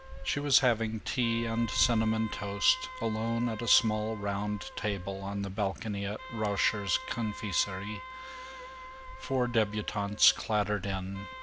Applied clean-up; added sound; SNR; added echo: none; Wind instrument, woodwind instrument; 14 dB; none.